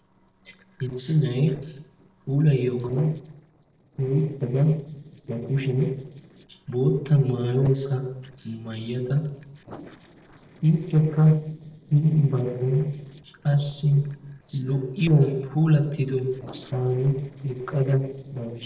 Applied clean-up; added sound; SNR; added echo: neural separator model SepFormer DNS4.